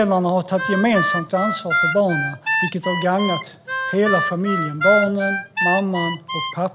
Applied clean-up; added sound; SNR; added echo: none; Harmonica; 2 dB; none.